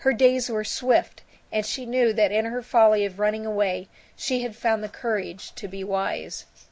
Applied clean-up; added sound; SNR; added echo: none; none; none; none.